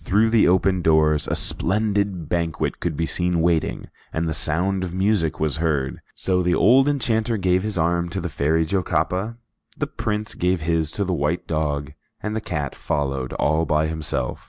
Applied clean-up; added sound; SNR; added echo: none; none; none; none.